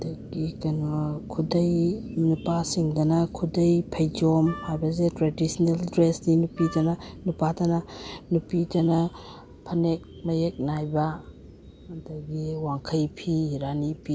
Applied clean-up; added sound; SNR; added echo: none; Wind instrument, woodwind instrument; 16 dB; none.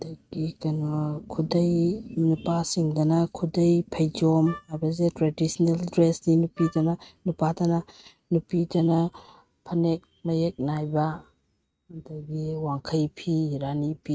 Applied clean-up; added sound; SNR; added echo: neural mask model RNNoise.